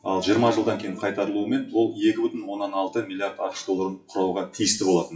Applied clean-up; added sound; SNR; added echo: classical method WPE with log-MMSE.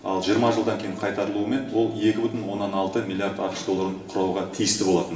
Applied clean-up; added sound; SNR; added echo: none; Wind instrument, woodwind instrument; 20 dB; reverberation time 1.0 s.